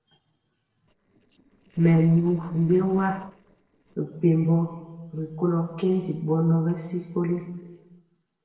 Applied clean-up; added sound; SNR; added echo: neural separator model SepFormer DNS4.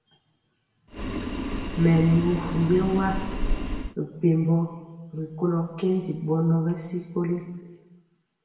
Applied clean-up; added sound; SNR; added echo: none; Boiling; 3 dB; reverberation time 1.3 s.